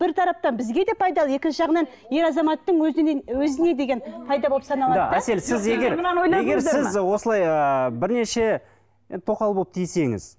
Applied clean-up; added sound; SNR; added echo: none; none; none; none.